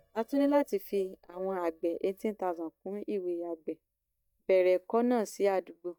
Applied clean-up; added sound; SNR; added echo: neural mask model DeepFilterNet 3.